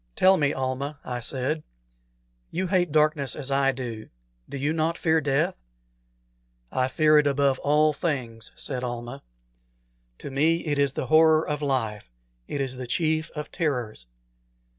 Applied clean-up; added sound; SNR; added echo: none; none; none; none.